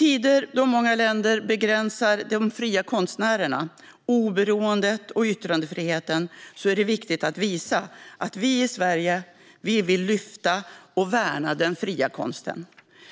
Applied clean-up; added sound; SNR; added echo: none; none; none; none.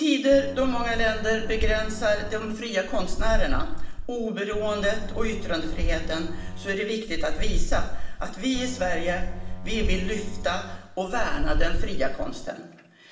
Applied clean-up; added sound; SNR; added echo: none; Boat, Water vehicle; -2 dB; reverberation time 1.0 s.